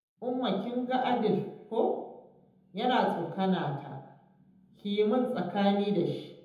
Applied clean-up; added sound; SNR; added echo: none; none; none; reverberation time 0.8 s.